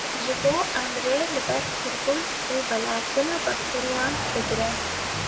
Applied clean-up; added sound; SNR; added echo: none; Water; 0 dB; none.